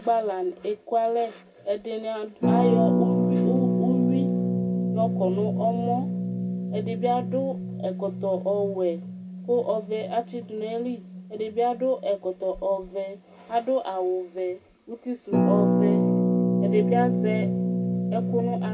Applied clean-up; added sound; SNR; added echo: none; Harp; -2 dB; reverberation time 0.2 s.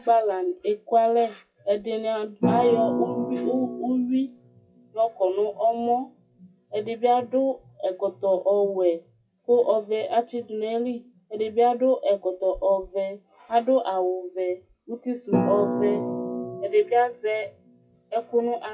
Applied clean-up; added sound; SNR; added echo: classical method WPE with log-MMSE.